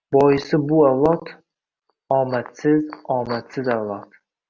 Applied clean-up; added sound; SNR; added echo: none; none; none; none.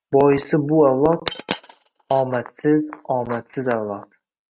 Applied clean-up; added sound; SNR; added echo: neural mask model RNNoise.